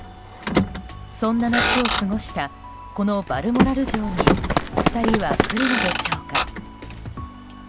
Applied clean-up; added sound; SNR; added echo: none; Run + Motor vehicle (road); -3 dB; none.